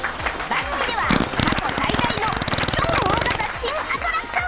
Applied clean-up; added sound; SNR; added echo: none; Fart + Applause / Cheering / Clapping; -2 dB; none.